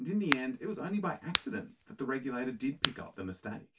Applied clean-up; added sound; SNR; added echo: none; Crack; 0 dB; reverberation time 0.2 s.